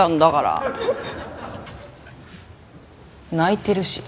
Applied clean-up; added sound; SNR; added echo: none; none; none; none.